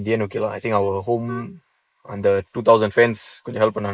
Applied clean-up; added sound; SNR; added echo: neural mask model Resemble Enhance denoiser.